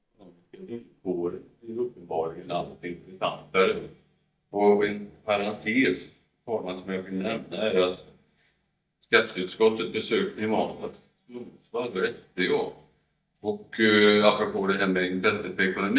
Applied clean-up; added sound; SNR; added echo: neural mask model DeepFilterNet 3.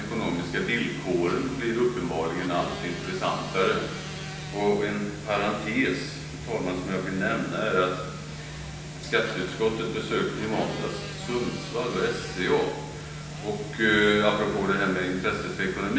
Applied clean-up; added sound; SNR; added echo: none; Motorcycle; 17 dB; reverberation time 0.9 s.